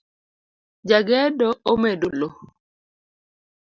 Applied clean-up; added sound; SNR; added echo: none; none; none; none.